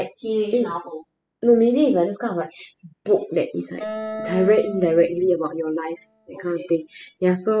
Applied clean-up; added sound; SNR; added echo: classical method spectral subtraction.